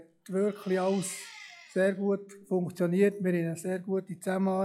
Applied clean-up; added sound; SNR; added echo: classical method log-MMSE.